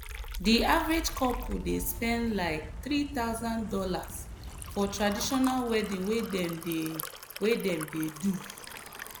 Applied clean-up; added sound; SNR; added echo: none; Liquid + Wind; 9 dB; none.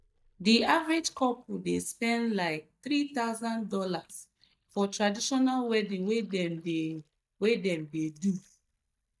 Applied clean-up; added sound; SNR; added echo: neural mask model DeepFilterNet 3.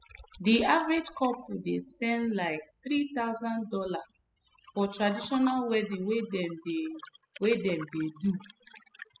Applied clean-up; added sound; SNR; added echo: classical method spectral subtraction.